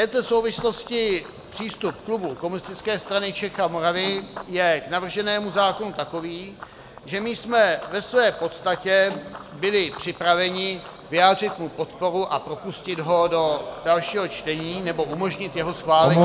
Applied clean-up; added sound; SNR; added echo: none; Snare drum + Run; 20 dB; none.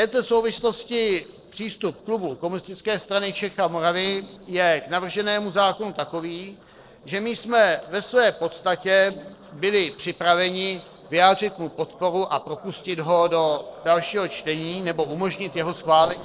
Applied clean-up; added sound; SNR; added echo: neural separator model SepFormer DNS4.